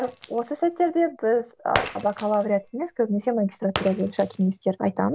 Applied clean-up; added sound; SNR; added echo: none; Shatter; 10 dB; none.